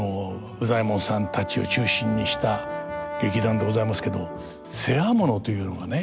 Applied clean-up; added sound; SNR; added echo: none; Brass instrument; 10 dB; none.